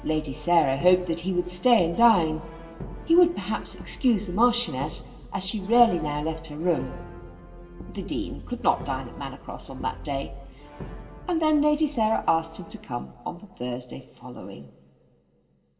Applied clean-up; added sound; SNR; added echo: none; Brass instrument; 14 dB; reverberation time 2.4 s.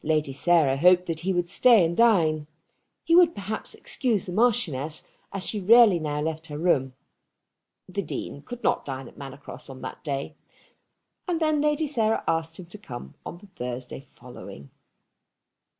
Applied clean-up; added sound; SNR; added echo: none; none; none; none.